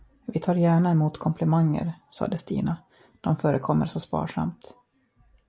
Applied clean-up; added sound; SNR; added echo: none; none; none; none.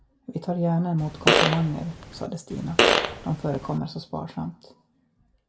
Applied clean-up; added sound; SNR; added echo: none; Fart; -4 dB; reverberation time 0.5 s.